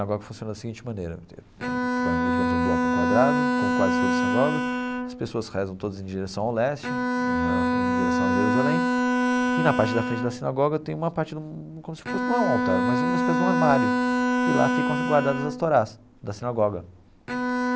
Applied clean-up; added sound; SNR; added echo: none; Bowed string instrument; -3 dB; none.